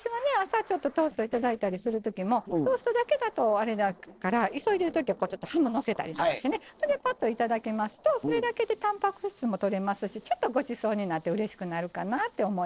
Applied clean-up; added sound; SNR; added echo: neural separator model SepFormer DNS4.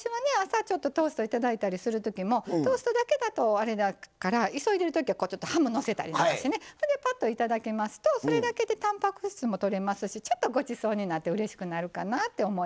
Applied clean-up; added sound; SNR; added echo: none; none; none; none.